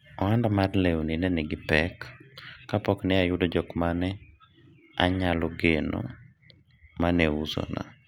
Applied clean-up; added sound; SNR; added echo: none; none; none; none.